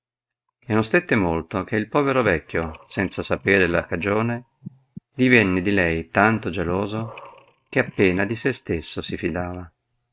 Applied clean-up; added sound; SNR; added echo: neural mask model RNNoise.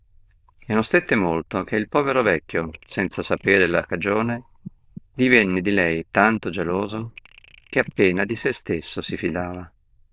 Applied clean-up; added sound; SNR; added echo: neural diffusion model UNIVERSE++.